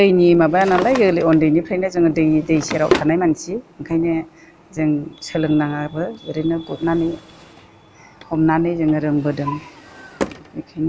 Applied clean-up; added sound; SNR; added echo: none; Drawer open or close; 13 dB; none.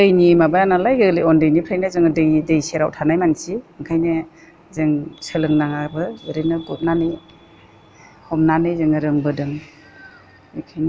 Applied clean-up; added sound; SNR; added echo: none; none; none; none.